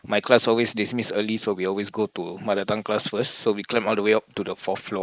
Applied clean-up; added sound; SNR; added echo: neural mask model Resemble Enhance denoiser.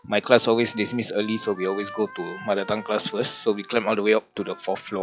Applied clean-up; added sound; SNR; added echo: classical method log-MMSE.